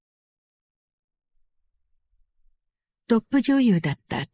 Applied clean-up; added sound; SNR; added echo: neural mask model Resemble Enhance denoiser.